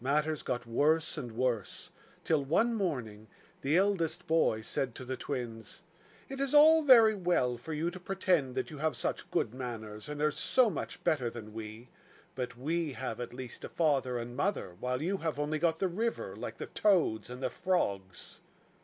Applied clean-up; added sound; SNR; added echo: none; none; none; none.